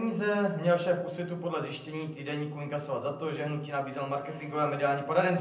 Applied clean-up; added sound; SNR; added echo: none; none; none; reverberation time 0.6 s.